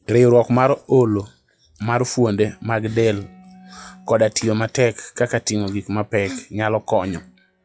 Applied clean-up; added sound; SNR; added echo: classical method WPE with log-MMSE.